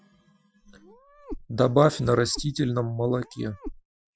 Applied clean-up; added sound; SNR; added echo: classical method Wiener filter.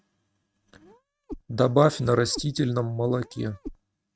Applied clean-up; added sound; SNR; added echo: neural mask model RNNoise.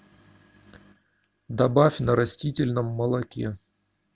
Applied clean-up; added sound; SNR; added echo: none; none; none; none.